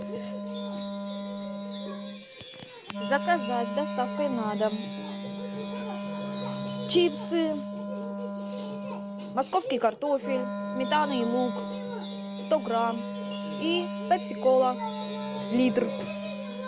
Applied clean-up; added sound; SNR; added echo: none; Wind instrument, woodwind instrument + Wind chime; 5 dB; none.